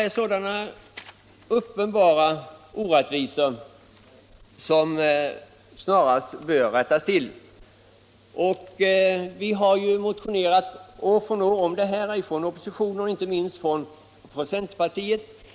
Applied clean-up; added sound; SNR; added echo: none; none; none; none.